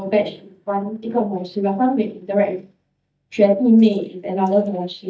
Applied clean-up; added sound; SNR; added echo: neural mask model DeepFilterNet 3.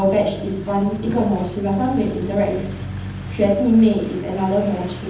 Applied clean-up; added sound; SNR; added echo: none; Truck; 11 dB; reverberation time 1.3 s.